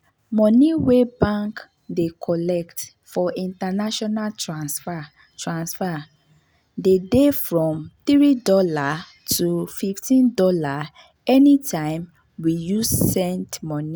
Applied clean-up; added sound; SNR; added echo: none; none; none; none.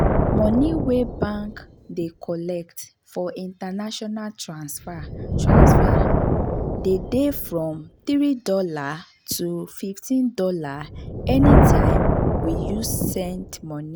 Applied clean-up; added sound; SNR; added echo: none; Thunder; -3 dB; none.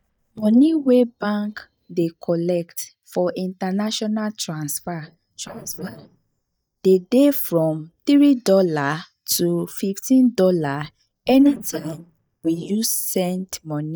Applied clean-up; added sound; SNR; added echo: neural mask model DeepFilterNet 3.